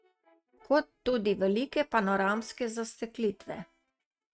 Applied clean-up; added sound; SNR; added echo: neural mask model RNNoise.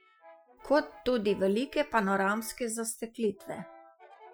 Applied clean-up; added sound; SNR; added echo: classical method Wiener filter.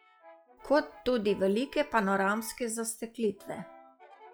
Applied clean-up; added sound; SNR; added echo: classical method log-MMSE.